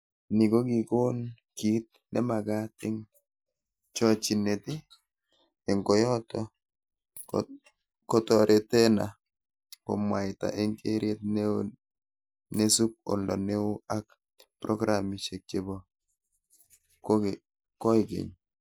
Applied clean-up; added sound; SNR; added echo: neural mask model Resemble Enhance denoiser.